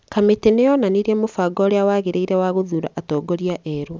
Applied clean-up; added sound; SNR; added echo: none; none; none; none.